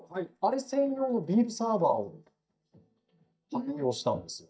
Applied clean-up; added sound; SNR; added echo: neural mask model DeepFilterNet 3.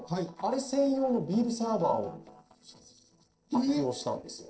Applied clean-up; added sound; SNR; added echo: neural separator model SepFormer DNS4.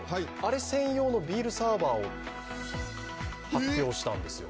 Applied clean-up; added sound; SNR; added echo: none; none; none; none.